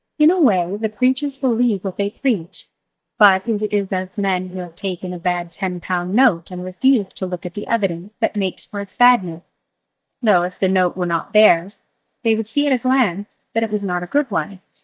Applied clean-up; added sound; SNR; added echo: neural mask model DeepFilterNet 3.